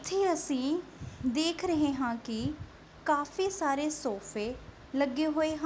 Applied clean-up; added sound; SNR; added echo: none; none; none; none.